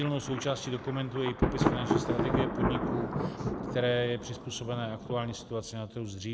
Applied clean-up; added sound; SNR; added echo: none; Thunder; -1 dB; none.